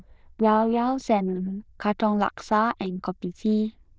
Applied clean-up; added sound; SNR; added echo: neural diffusion model UNIVERSE++.